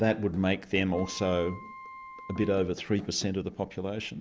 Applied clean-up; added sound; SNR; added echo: none; Knock / Wood + Wind instrument, woodwind instrument; 17 dB; none.